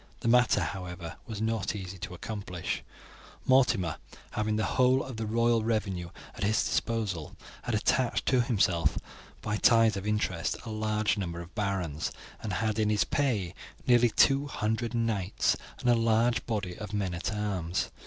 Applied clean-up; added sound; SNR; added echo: none; none; none; none.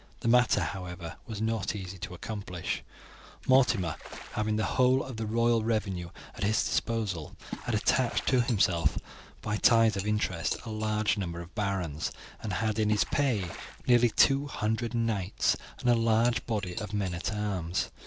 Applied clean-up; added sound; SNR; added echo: none; Cutlery, silverware / Dishes, pots, and pans + Water / Splash, splatter; 16 dB; none.